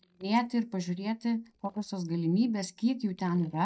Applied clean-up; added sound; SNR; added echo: neural mask model DeepFilterNet 3.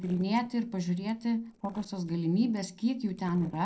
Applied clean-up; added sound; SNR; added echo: neural separator model SepFormer DNS4.